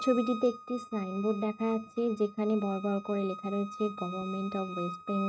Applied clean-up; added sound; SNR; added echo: neural mask model RNNoise.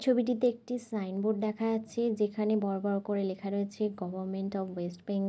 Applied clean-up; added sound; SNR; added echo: none; none; none; none.